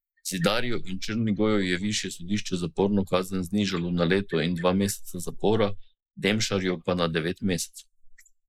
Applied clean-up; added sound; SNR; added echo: neural mask model Resemble Enhance denoiser.